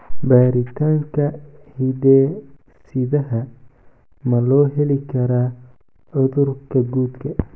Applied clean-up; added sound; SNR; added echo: none; none; none; none.